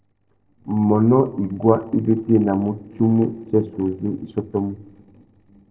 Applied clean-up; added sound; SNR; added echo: neural separator model SepFormer DNS4.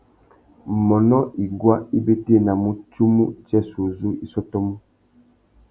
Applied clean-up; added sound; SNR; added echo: none; none; none; none.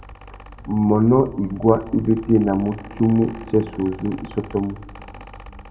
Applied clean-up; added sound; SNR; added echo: none; Mechanical fan; 18 dB; reverberation time 1.4 s.